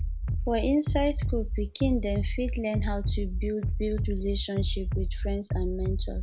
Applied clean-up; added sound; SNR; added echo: none; Bass drum; -2 dB; none.